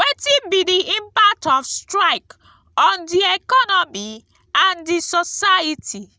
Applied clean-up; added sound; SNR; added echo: none; none; none; none.